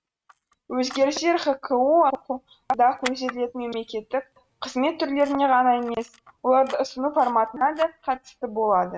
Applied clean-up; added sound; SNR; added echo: neural mask model RNNoise.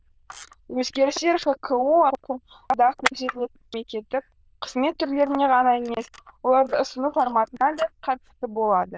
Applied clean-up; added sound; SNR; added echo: neural diffusion model UNIVERSE++.